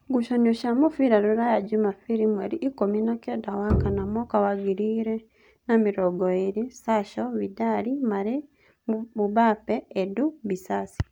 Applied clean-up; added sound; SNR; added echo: none; Bowed string instrument; 4 dB; none.